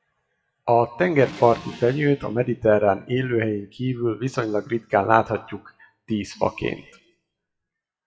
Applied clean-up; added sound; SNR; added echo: classical method WPE with log-MMSE.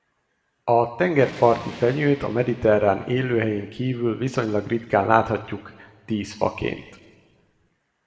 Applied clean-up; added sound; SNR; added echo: none; Thunder; 18 dB; reverberation time 1.3 s.